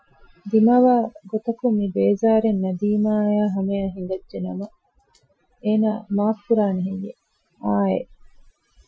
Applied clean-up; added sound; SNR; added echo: classical method Wiener filter.